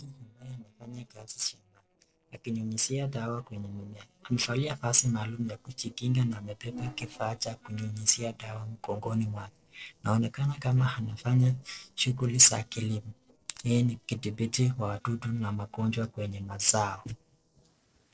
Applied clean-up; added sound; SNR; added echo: neural separator model SepFormer DNS4.